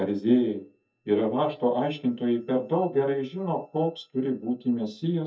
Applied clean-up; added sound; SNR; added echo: neural mask model DeepFilterNet 3.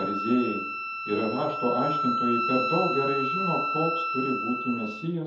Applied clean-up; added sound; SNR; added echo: none; Wind instrument, woodwind instrument; 1 dB; reverberation time 0.5 s.